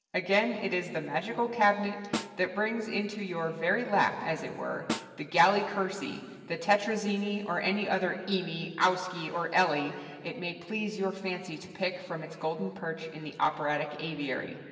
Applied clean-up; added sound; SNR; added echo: none; Snare drum; 10 dB; reverberation time 1.9 s.